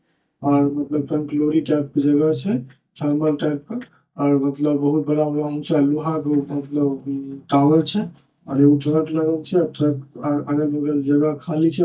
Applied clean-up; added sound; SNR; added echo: neural mask model DeepFilterNet 3.